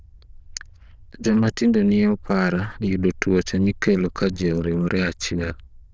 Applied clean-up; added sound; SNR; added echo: neural diffusion model UNIVERSE++.